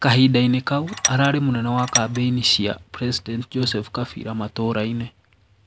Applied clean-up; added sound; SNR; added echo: none; Tools; 6 dB; none.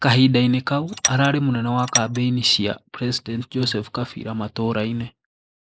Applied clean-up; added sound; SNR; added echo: neural mask model Resemble Enhance denoiser.